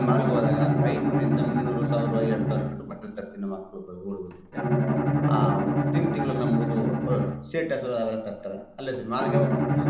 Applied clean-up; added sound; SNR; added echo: none; Bowed string instrument; -4 dB; reverberation time 0.9 s.